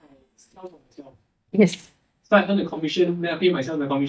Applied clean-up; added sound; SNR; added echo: neural mask model DeepFilterNet 3.